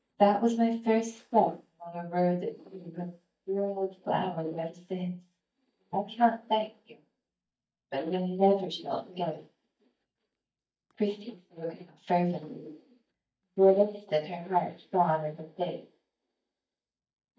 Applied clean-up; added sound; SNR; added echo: neural mask model DeepFilterNet 3.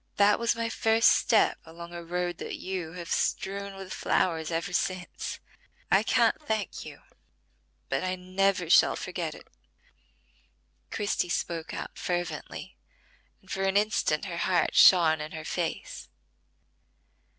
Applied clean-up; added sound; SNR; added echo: none; none; none; none.